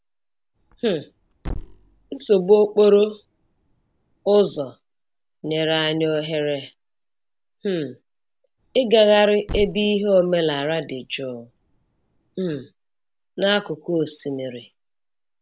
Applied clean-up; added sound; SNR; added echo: none; Thump, thud; 19 dB; none.